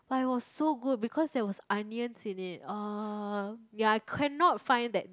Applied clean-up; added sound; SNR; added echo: none; none; none; none.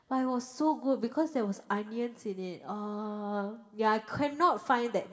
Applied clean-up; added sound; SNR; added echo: none; none; none; reverberation time 2.3 s.